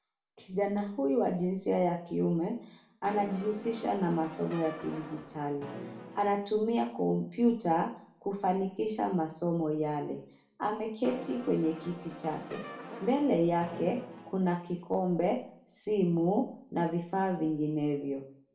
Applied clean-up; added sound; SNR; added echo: none; Brass instrument; 13 dB; reverberation time 0.5 s.